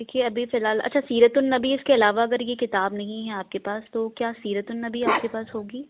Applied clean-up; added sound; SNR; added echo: none; Bark; 4 dB; none.